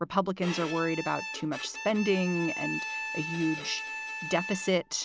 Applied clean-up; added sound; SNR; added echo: none; Bowed string instrument; 7 dB; none.